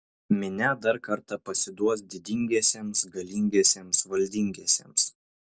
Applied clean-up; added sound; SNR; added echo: none; none; none; none.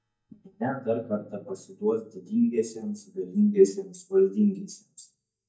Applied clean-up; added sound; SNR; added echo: neural mask model DeepFilterNet 3.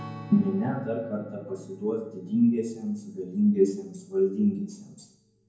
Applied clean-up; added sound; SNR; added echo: none; Strum; 19 dB; reverberation time 0.9 s.